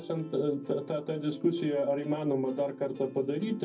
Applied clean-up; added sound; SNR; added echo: none; Plucked string instrument; 18 dB; reverberation time 0.4 s.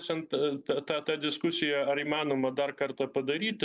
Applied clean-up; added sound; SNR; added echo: none; none; none; none.